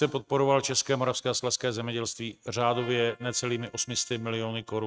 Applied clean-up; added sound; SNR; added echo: neural mask model RNNoise.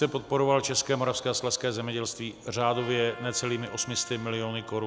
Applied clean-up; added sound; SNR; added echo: none; Trumpet; 19 dB; none.